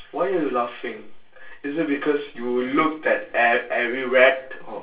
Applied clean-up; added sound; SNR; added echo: none; none; none; reverberation time 0.3 s.